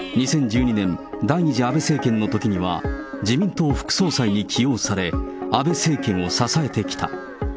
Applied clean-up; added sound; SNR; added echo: none; Livestock, farm animals, working animals; 20 dB; none.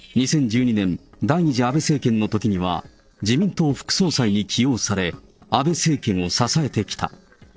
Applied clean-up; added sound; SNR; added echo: neural separator model SepFormer DNS4.